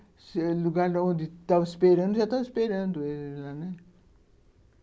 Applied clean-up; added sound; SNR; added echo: none; none; none; none.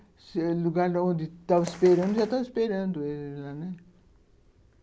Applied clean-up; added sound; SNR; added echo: none; Bird; 15 dB; none.